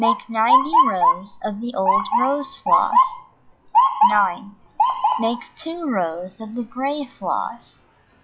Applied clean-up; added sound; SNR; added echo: classical method log-MMSE.